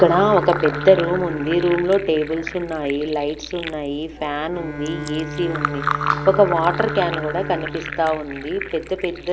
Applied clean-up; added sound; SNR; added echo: none; Bowed string instrument + Fill (with liquid); 7 dB; none.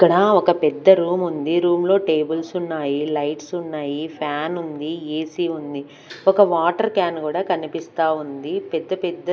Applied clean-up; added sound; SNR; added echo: none; none; none; none.